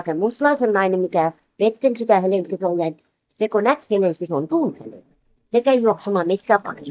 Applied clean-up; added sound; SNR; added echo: neural mask model DeepFilterNet 3.